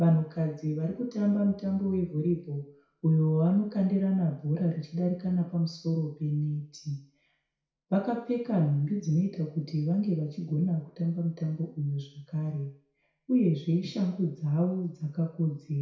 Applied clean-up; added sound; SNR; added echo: none; none; none; reverberation time 0.6 s.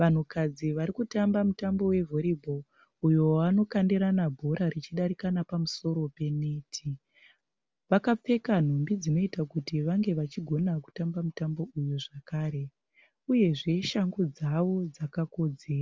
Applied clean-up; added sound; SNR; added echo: none; none; none; none.